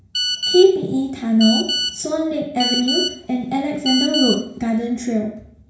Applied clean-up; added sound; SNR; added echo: none; Telephone; 5 dB; reverberation time 0.6 s.